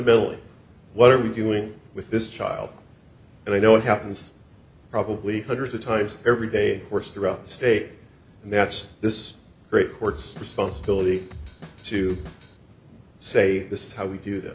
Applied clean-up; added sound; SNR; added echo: none; Drum kit; 15 dB; none.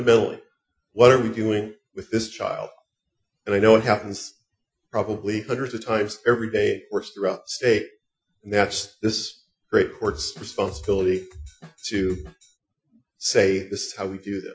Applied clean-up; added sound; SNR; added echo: classical method Wiener filter.